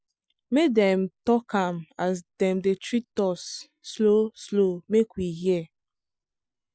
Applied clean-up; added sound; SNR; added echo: none; none; none; none.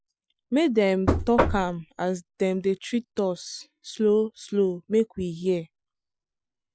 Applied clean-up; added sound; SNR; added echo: none; Knock; -1 dB; none.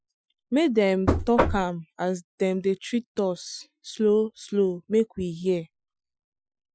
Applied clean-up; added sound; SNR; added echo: classical method Wiener filter.